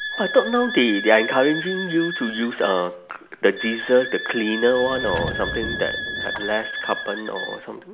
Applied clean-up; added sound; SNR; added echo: none; Wind instrument, woodwind instrument + Sliding door / Wood; 7 dB; none.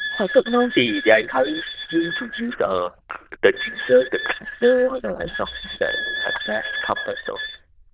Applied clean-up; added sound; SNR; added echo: neural diffusion model UNIVERSE++.